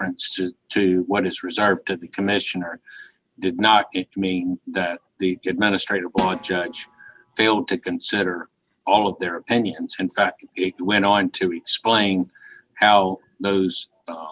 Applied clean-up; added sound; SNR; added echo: none; Snare drum; 11 dB; none.